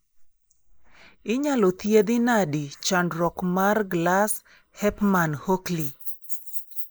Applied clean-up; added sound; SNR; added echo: neural mask model Resemble Enhance denoiser.